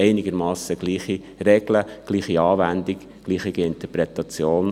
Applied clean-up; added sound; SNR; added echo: none; none; none; none.